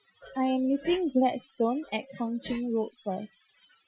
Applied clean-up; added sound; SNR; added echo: classical method Wiener filter.